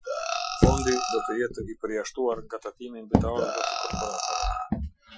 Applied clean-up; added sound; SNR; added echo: classical method Wiener filter.